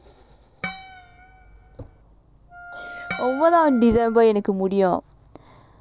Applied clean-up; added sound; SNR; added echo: none; Wind instrument, woodwind instrument + Harp; 15 dB; none.